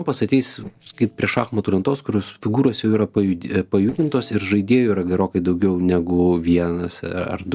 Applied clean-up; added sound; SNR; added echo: neural separator model SepFormer DNS4.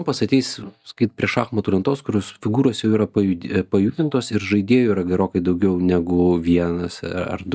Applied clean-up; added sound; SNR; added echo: neural mask model DeepFilterNet 3.